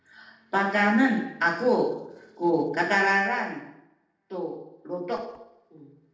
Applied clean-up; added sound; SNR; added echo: neural separator model SepFormer DNS4.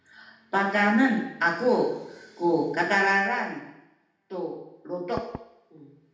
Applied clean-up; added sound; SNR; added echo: none; Knock / Wood; 14 dB; reverberation time 0.8 s.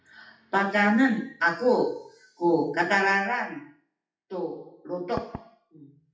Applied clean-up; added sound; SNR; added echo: classical method WPE with log-MMSE.